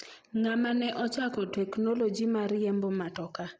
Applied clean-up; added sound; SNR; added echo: none; none; none; none.